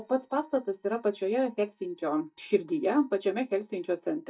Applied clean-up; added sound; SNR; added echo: neural mask model DeepFilterNet 3.